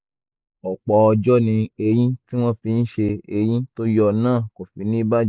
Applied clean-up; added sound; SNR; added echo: neural mask model Resemble Enhance denoiser.